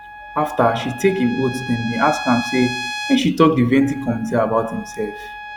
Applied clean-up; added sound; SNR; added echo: none; Trumpet; 12 dB; none.